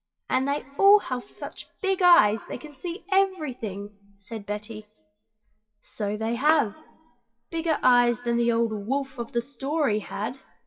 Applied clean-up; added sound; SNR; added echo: classical method WPE with log-MMSE.